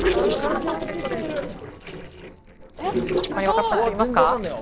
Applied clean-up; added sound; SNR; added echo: neural separator model SepFormer DNS4.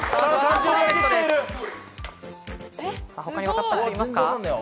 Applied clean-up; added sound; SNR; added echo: none; none; none; none.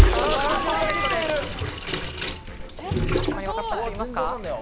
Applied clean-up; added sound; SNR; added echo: none; Sink (filling or washing) / Water tap, faucet; -2 dB; none.